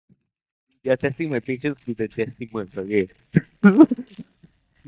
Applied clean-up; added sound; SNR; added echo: neural mask model DeepFilterNet 3.